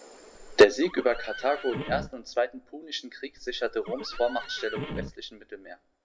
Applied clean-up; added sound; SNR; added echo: none; Livestock, farm animals, working animals; 12 dB; none.